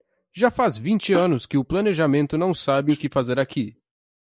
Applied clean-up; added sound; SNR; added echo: neural mask model Resemble Enhance denoiser.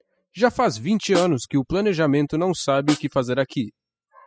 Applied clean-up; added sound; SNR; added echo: classical method spectral subtraction.